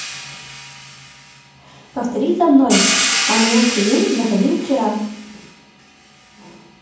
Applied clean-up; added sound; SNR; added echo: none; Hi-hat; 5 dB; reverberation time 1.2 s.